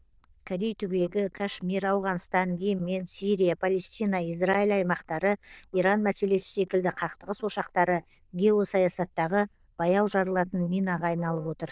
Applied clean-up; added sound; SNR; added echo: neural diffusion model UNIVERSE++.